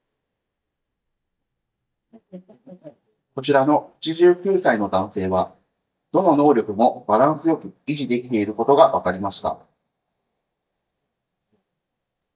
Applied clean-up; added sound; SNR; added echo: neural mask model DeepFilterNet 3.